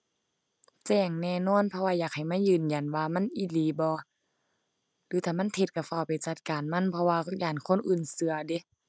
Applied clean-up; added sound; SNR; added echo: none; none; none; none.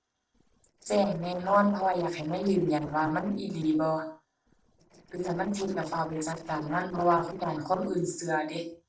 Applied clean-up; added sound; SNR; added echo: neural separator model SepFormer DNS4.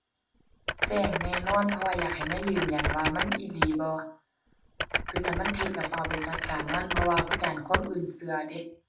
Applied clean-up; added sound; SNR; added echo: none; Typing; 0 dB; reverberation time 0.4 s.